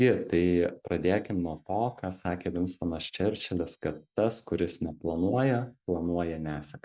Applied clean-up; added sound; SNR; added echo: neural mask model DeepFilterNet 3.